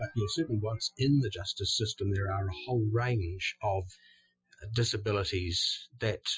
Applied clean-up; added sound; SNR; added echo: classical method Wiener filter.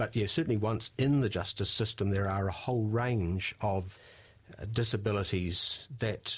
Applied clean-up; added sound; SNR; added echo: none; none; none; none.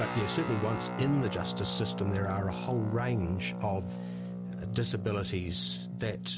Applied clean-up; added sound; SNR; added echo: none; Guitar; 4 dB; none.